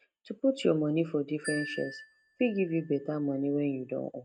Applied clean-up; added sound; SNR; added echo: neural mask model RNNoise.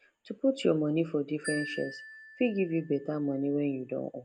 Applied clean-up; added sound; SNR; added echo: none; Marimba, xylophone; 16 dB; none.